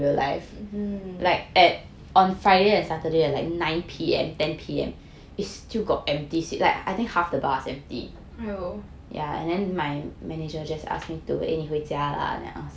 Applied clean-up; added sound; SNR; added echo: none; none; none; none.